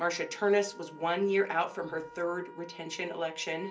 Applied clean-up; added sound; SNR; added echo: none; Wind instrument, woodwind instrument; 19 dB; reverberation time 0.3 s.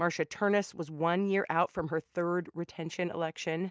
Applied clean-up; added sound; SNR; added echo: none; none; none; none.